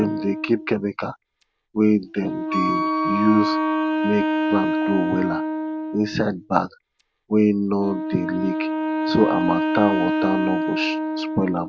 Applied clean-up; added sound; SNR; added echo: none; Wind instrument, woodwind instrument + Wind instrument, woodwind instrument; 1 dB; none.